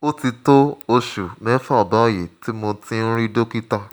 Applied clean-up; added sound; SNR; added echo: none; none; none; none.